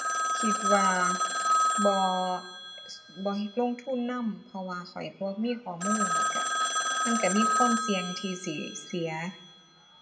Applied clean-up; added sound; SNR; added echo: none; Telephone; -1 dB; reverberation time 0.7 s.